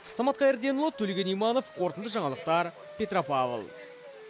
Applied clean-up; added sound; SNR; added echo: none; Wind instrument, woodwind instrument; 18 dB; none.